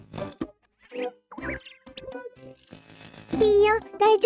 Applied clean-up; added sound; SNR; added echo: neural mask model RNNoise.